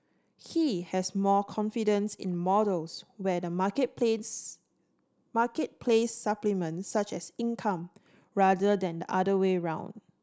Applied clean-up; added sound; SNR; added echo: none; none; none; none.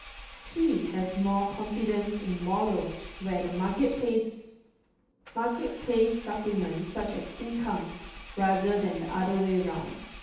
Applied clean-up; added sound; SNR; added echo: none; Engine; 15 dB; reverberation time 0.9 s.